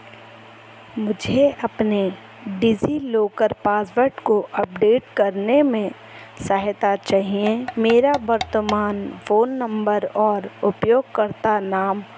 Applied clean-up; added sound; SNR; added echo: none; Tap / Percussion; 13 dB; none.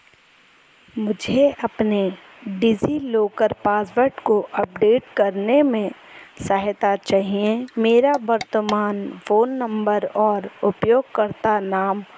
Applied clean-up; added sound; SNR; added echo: neural mask model Resemble Enhance denoiser.